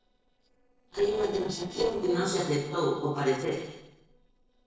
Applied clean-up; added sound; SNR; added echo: neural separator model SepFormer DNS4.